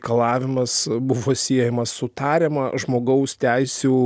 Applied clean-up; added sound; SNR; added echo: none; none; none; none.